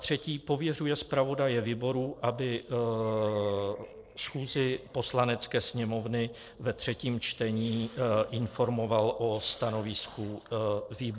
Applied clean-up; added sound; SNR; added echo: neural separator model SepFormer DNS4.